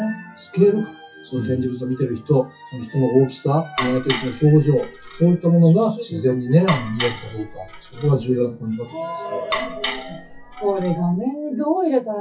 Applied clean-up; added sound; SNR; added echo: classical method WPE with log-MMSE.